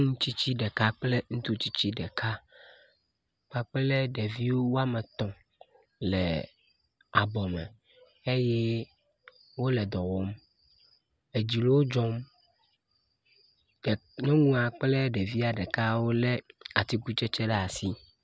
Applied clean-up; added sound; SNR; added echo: none; none; none; none.